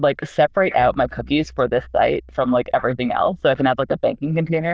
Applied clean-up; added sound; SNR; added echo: neural diffusion model UNIVERSE++.